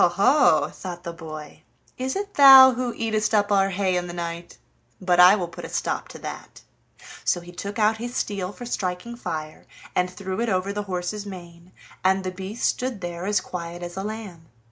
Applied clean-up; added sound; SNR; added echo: none; none; none; none.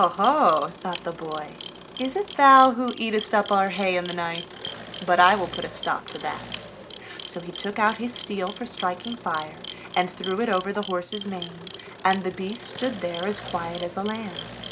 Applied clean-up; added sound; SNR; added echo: none; Engine + Camera; 12 dB; none.